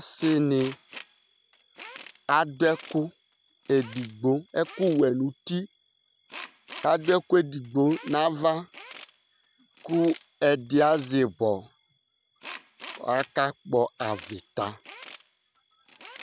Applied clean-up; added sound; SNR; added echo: none; Tools; 17 dB; none.